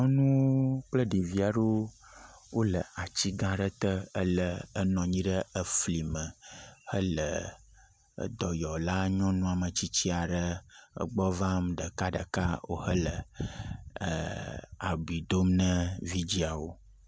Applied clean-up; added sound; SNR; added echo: none; none; none; none.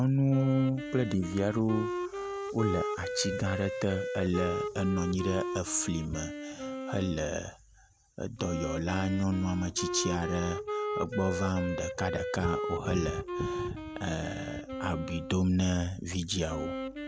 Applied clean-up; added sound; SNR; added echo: none; Wind instrument, woodwind instrument; 5 dB; none.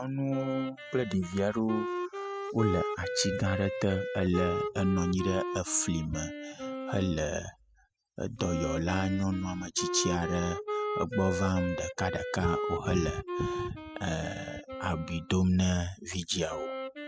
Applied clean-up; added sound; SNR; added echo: classical method spectral subtraction.